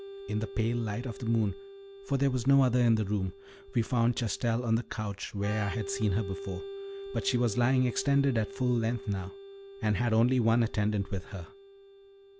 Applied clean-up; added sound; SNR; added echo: none; Organ; 15 dB; none.